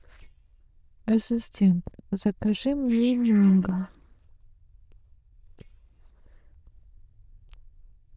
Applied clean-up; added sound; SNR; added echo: neural diffusion model UNIVERSE++.